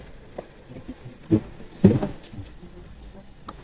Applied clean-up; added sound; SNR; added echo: neural mask model DeepFilterNet 3.